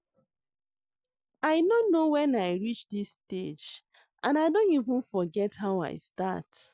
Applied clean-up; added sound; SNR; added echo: none; none; none; none.